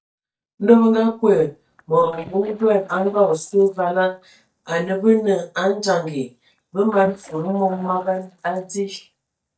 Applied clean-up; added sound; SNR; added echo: neural mask model DeepFilterNet 3.